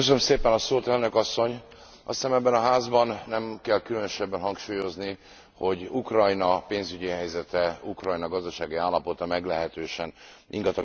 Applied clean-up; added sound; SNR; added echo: none; none; none; none.